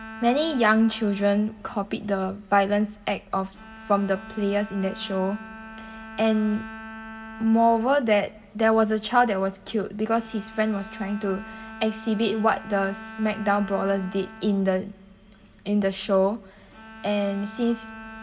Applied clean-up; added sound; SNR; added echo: none; Bowed string instrument; 17 dB; reverberation time 0.5 s.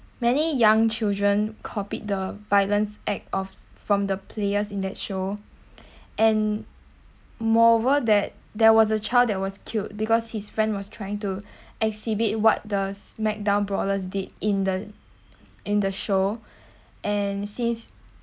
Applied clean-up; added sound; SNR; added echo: none; none; none; none.